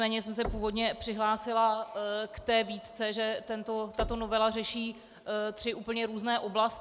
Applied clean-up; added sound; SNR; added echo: none; Knock; 14 dB; none.